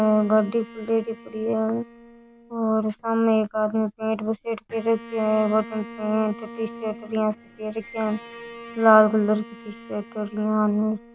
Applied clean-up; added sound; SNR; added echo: none; Bowed string instrument; 18 dB; none.